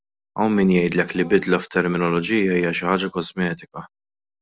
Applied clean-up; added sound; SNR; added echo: none; none; none; none.